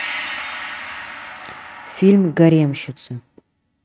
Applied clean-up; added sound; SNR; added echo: neural mask model RNNoise.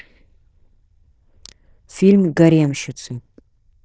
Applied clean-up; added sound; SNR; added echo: neural diffusion model UNIVERSE++.